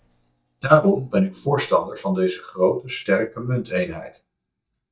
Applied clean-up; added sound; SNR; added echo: neural mask model DeepFilterNet 3.